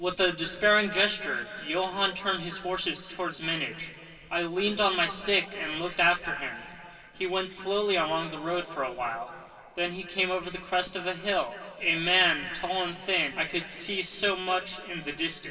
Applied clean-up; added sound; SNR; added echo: neural separator model SepFormer DNS4.